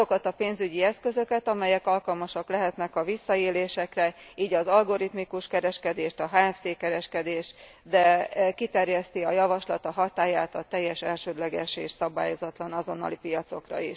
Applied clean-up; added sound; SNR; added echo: none; none; none; none.